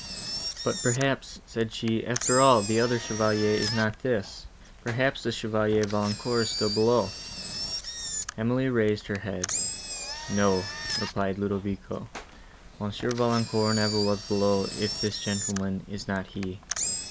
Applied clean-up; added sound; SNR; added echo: none; Engine; 8 dB; none.